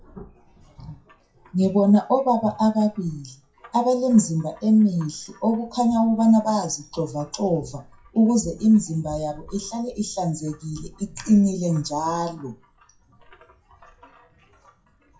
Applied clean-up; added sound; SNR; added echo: classical method WPE with log-MMSE.